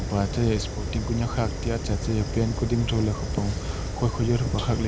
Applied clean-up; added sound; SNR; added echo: none; Fire; 3 dB; none.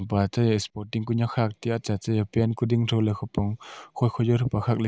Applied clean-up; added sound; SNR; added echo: none; none; none; none.